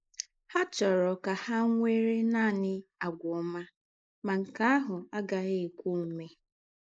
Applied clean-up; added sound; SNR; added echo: neural mask model Resemble Enhance denoiser.